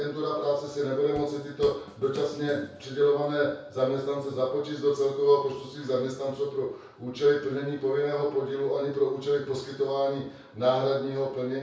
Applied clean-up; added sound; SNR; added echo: none; Drum kit; 18 dB; reverberation time 0.6 s.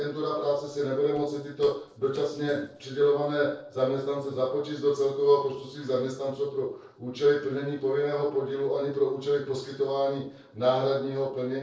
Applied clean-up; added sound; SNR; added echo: neural separator model SepFormer DNS4.